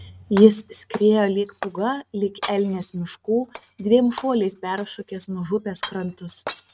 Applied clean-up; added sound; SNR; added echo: neural mask model RNNoise.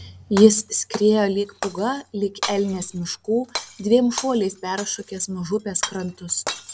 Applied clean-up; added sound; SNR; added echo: none; Shatter; 13 dB; none.